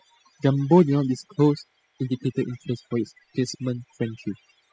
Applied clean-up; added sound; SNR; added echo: classical method spectral subtraction.